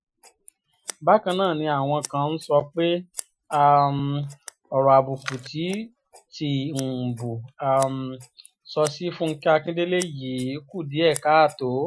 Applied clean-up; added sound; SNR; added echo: classical method Wiener filter.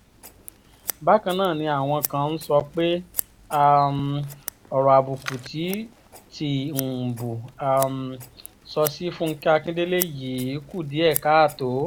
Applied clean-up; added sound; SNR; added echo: none; Scissors; 14 dB; none.